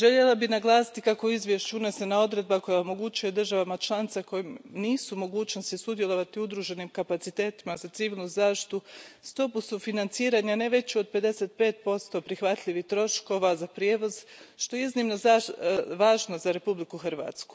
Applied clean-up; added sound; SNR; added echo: none; none; none; none.